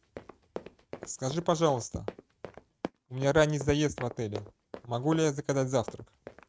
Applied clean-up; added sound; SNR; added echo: neural mask model RNNoise.